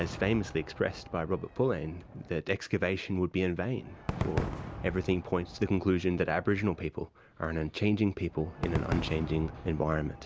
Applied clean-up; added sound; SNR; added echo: none; Crowd / Cheering / Fireworks; 9 dB; none.